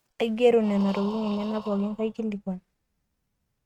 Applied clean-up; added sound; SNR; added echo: neural mask model RNNoise.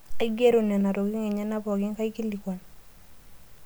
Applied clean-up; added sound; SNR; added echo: none; none; none; none.